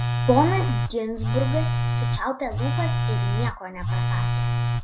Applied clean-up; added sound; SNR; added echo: none; Telephone; -4 dB; none.